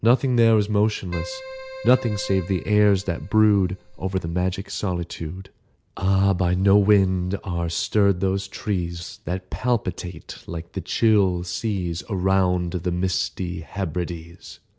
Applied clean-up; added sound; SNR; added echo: none; Keyboard (musical); 16 dB; none.